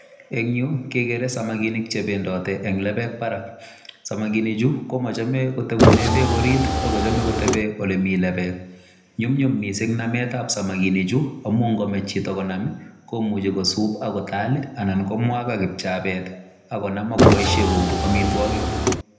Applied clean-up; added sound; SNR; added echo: none; Car; -5 dB; reverberation time 0.7 s.